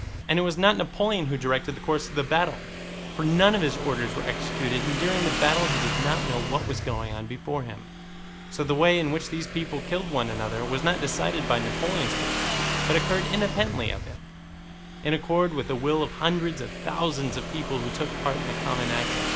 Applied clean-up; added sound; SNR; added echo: none; Motorcycle / Engine; 4 dB; none.